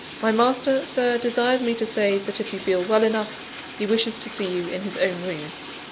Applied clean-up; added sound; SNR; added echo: none; Bathtub (filling or washing); 12 dB; none.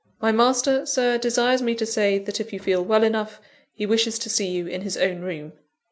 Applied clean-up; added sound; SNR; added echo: none; none; none; none.